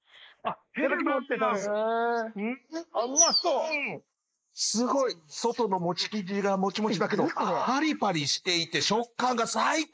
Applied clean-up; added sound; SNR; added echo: neural mask model Resemble Enhance denoiser.